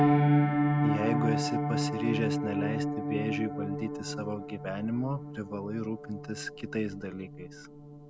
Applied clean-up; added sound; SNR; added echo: none; Piano; -5 dB; none.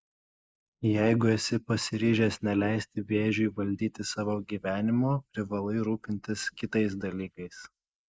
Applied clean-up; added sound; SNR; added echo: neural mask model Resemble Enhance denoiser.